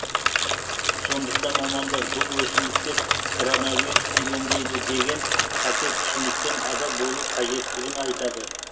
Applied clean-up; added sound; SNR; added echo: none; Bicycle; -5 dB; reverberation time 2.4 s.